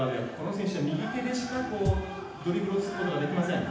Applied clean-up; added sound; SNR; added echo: none; Thump, thud; 4 dB; reverberation time 0.9 s.